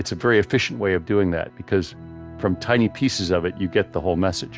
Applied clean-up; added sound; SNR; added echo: none; none; none; none.